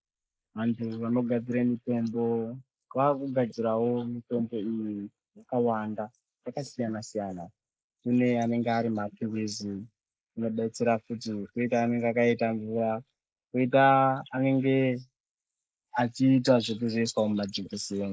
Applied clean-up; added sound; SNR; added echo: neural mask model Resemble Enhance denoiser.